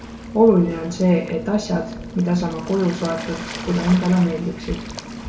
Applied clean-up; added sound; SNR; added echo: none; Waves, surf; 12 dB; reverberation time 1.4 s.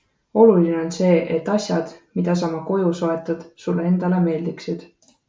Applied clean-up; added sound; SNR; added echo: none; none; none; none.